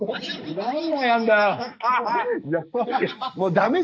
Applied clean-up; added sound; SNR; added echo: neural mask model Resemble Enhance denoiser.